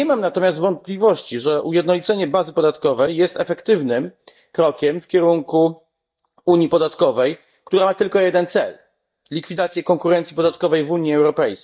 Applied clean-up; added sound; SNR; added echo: neural mask model DeepFilterNet 3.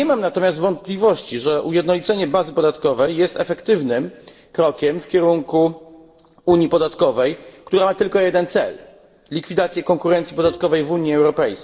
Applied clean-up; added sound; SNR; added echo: neural separator model SepFormer DNS4.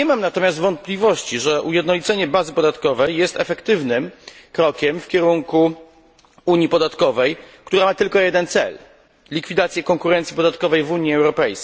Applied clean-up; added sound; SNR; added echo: none; none; none; none.